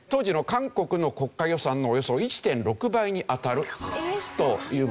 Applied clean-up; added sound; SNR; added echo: none; none; none; none.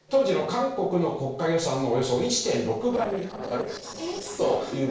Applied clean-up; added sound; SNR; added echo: neural separator model SepFormer DNS4.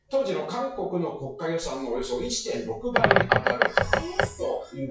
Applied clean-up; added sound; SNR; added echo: classical method WPE with log-MMSE.